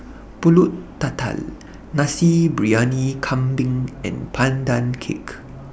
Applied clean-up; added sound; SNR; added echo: none; none; none; none.